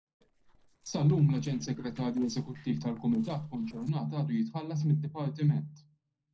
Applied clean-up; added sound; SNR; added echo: neural separator model SepFormer DNS4.